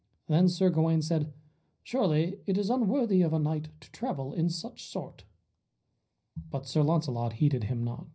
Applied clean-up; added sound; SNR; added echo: none; none; none; reverberation time 0.4 s.